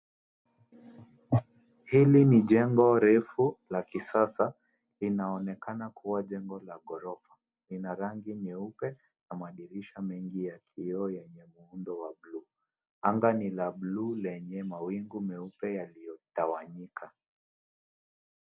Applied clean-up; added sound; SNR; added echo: none; none; none; none.